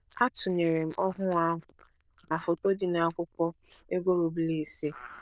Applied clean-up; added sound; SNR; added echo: neural diffusion model UNIVERSE++.